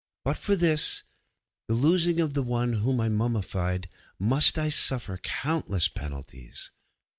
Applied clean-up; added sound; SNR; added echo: none; none; none; none.